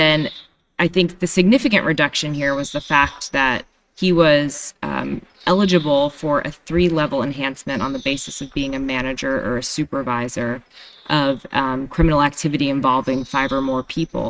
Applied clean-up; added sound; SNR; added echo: neural mask model RNNoise.